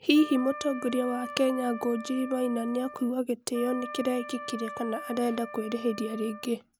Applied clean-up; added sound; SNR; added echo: none; Wind instrument, woodwind instrument; 12 dB; none.